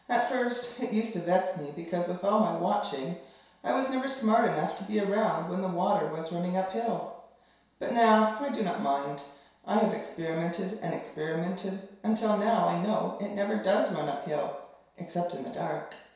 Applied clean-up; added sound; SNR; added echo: none; none; none; reverberation time 0.7 s.